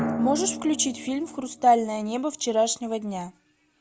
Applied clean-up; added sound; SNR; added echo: none; Drum; 10 dB; none.